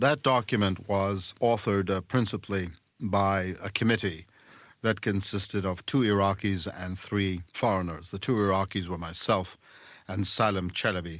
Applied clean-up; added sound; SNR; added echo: none; none; none; none.